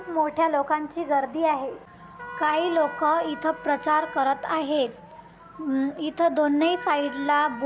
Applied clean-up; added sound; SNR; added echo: none; Trumpet; 17 dB; none.